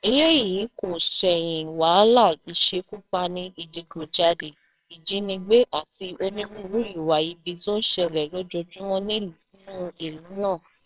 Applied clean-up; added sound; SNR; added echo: neural separator model SepFormer WHAMR!.